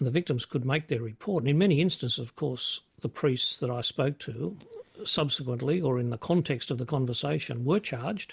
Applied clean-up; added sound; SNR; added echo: none; none; none; none.